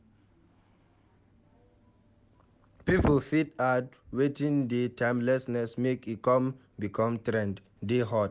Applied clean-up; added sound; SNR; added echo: none; none; none; none.